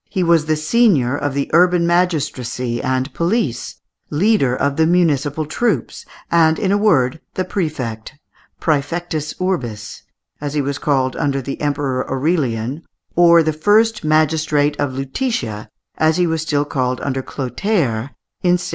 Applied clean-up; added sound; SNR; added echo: none; none; none; none.